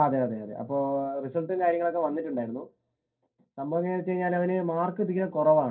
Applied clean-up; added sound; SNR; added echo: none; none; none; reverberation time 0.3 s.